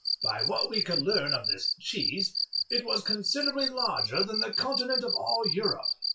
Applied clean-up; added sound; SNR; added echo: classical method WPE with log-MMSE.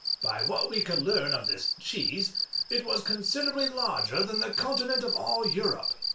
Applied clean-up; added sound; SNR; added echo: none; Cricket; -1 dB; reverberation time 0.3 s.